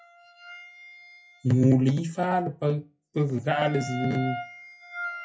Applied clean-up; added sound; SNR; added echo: classical method WPE with log-MMSE.